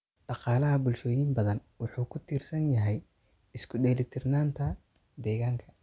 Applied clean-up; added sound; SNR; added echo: none; none; none; none.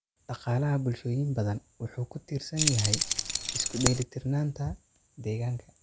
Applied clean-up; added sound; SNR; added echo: none; Keys jangling; -2 dB; none.